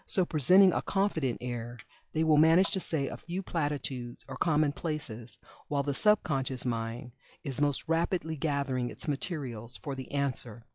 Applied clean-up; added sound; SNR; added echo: classical method log-MMSE.